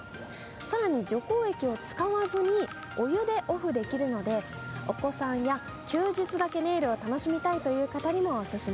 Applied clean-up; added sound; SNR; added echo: none; none; none; none.